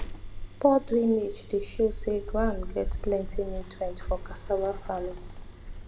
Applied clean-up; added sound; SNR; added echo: none; Sliding door; 5 dB; none.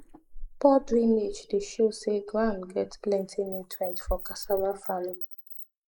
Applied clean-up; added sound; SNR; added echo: neural mask model Resemble Enhance denoiser.